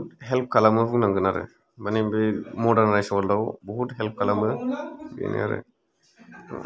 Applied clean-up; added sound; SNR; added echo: none; none; none; none.